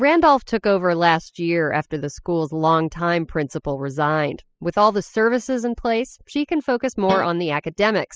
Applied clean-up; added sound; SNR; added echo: classical method spectral subtraction.